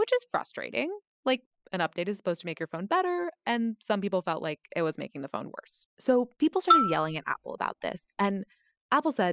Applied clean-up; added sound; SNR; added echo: classical method spectral subtraction.